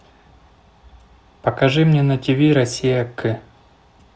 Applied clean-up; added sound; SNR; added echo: none; none; none; none.